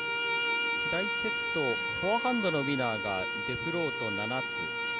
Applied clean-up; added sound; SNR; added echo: none; Bowed string instrument; -1 dB; none.